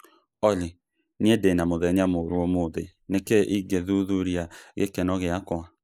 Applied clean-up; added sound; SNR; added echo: neural mask model Resemble Enhance denoiser.